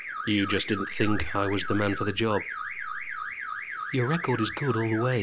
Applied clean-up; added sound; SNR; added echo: neural mask model Resemble Enhance denoiser.